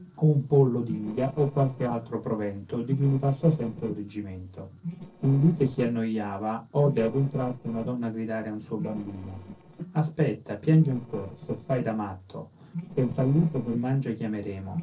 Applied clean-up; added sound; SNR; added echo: neural separator model SepFormer DNS4.